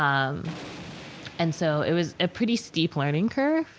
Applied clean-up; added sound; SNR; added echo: none; Thunder; 17 dB; none.